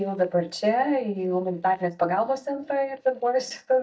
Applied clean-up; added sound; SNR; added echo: neural mask model DeepFilterNet 3.